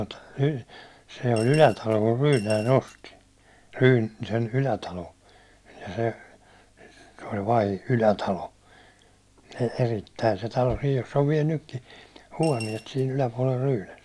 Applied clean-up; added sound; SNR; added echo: none; Coin (dropping) / Glass; 16 dB; none.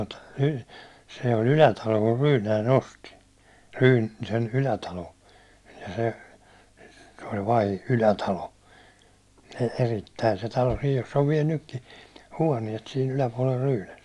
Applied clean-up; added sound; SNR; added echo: none; none; none; none.